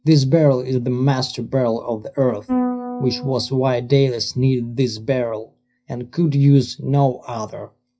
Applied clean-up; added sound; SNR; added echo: classical method WPE with log-MMSE.